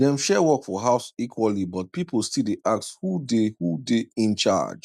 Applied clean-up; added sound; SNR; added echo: none; none; none; none.